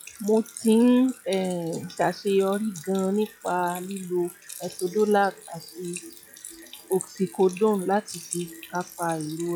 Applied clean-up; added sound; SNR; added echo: classical method log-MMSE.